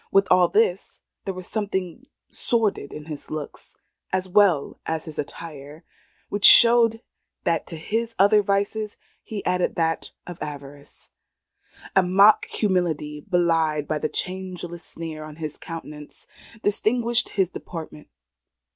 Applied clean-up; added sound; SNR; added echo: none; none; none; none.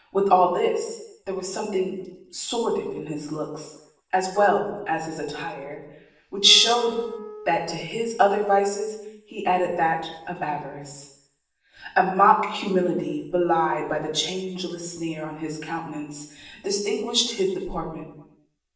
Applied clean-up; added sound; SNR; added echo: none; Wind instrument, woodwind instrument; 16 dB; reverberation time 0.7 s.